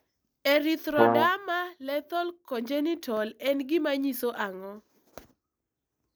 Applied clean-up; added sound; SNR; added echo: none; Brass instrument; -5 dB; none.